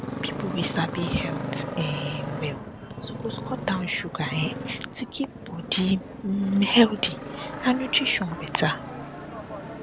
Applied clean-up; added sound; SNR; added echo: none; Motorcycle; 9 dB; none.